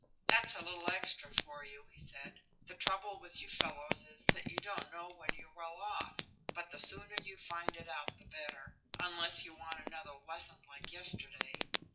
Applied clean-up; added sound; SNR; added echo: classical method WPE with log-MMSE.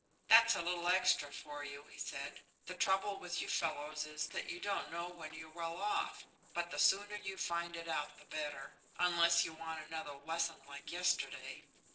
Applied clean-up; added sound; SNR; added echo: neural separator model SepFormer DNS4.